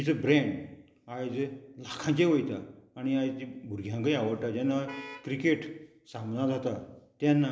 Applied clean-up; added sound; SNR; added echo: none; Vehicle horn, car horn, honking; 16 dB; none.